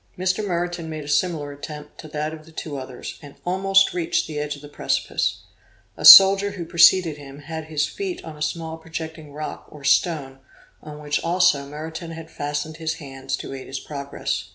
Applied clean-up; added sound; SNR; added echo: none; none; none; none.